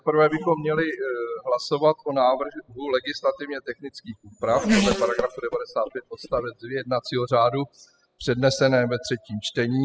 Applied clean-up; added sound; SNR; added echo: classical method spectral subtraction.